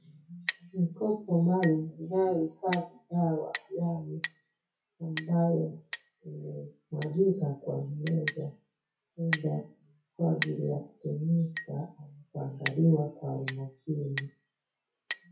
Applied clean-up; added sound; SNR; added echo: classical method WPE with log-MMSE.